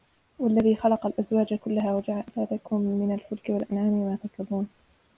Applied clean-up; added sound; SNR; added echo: none; none; none; none.